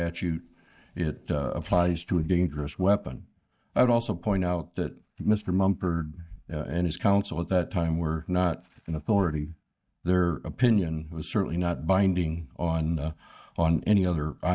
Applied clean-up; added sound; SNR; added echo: neural mask model DeepFilterNet 3.